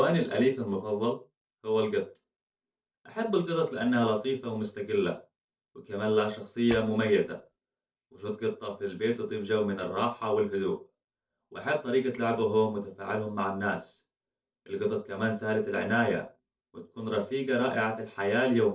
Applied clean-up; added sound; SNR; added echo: neural separator model SepFormer DNS4.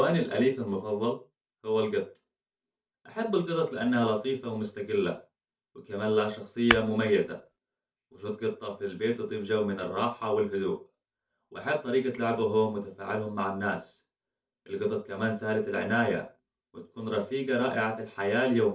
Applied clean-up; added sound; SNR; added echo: none; Tap / Hammer; 2 dB; reverberation time 0.2 s.